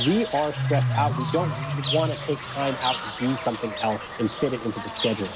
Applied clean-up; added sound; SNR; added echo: none; Bird / Fowl; 2 dB; none.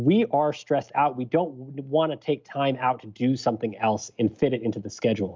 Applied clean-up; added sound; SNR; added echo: none; none; none; none.